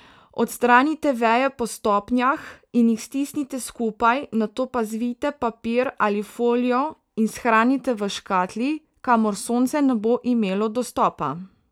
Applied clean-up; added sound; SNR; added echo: none; none; none; none.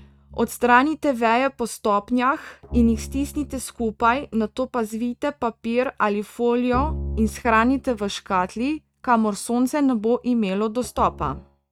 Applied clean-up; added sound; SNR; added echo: neural mask model RNNoise.